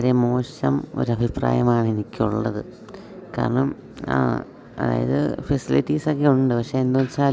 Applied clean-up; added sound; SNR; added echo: none; none; none; none.